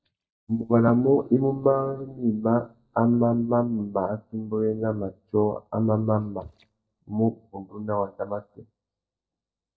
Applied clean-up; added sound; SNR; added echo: neural mask model DeepFilterNet 3.